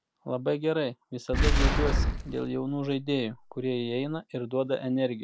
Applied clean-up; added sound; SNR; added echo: none; Boom; -2 dB; none.